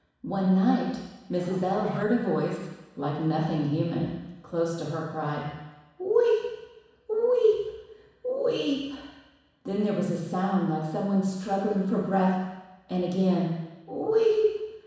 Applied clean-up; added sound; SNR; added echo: none; Zipper (clothing); 17 dB; reverberation time 1.1 s.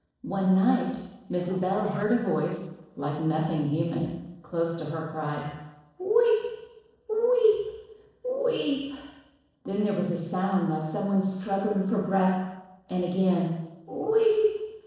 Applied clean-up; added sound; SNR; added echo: neural separator model SepFormer DNS4.